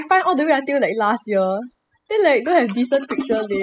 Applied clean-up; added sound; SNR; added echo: classical method spectral subtraction.